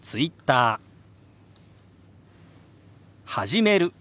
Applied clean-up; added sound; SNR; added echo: none; none; none; none.